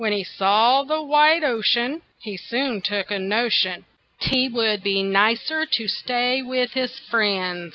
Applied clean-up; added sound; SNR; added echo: none; none; none; none.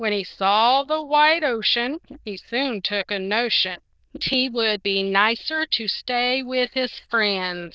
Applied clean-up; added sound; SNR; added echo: neural diffusion model UNIVERSE++.